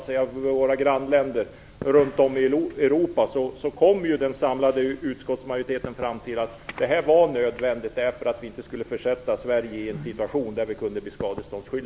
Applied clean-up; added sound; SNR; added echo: none; Knock / Wood; 17 dB; none.